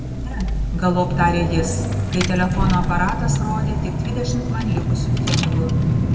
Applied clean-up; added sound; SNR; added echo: none; Engine / Car; -3 dB; reverberation time 1.8 s.